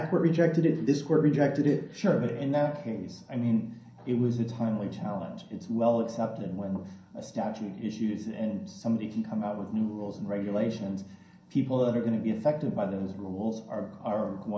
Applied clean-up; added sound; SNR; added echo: none; none; none; reverberation time 0.6 s.